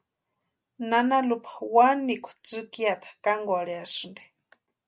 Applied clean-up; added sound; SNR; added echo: none; none; none; none.